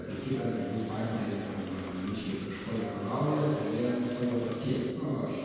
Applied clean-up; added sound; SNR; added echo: none; Subway, metro, underground / Doorbell; 15 dB; reverberation time 2.0 s.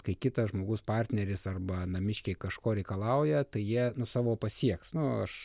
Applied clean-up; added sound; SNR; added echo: none; none; none; none.